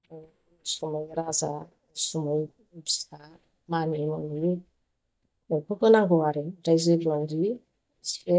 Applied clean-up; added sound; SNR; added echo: neural mask model DeepFilterNet 3.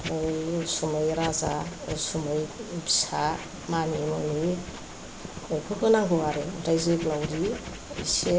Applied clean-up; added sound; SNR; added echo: none; Writing; 13 dB; none.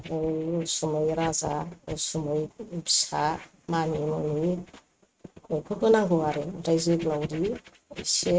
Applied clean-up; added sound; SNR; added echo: neural mask model RNNoise.